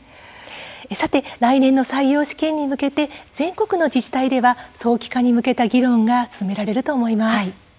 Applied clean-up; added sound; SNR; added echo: none; none; none; none.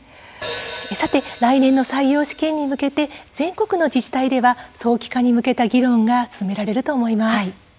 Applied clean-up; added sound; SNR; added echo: none; Hi-hat; 18 dB; none.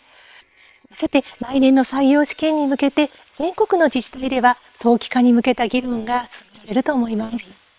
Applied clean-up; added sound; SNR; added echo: neural separator model SepFormer WHAM!.